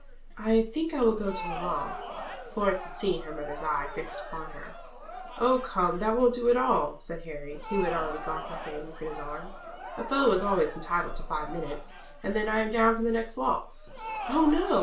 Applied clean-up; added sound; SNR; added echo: none; Crowd; 12 dB; reverberation time 0.3 s.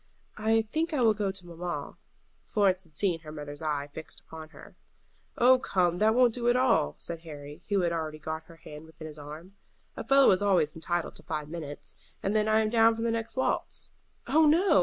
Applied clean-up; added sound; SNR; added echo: none; none; none; none.